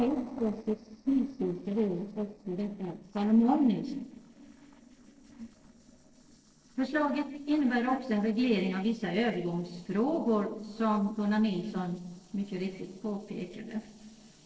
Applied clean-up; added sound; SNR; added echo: neural separator model SepFormer DNS4.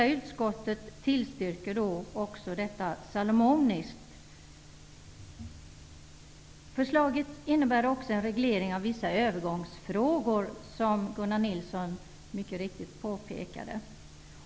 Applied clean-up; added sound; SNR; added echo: none; none; none; none.